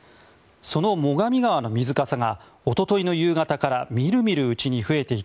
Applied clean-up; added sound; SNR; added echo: none; none; none; none.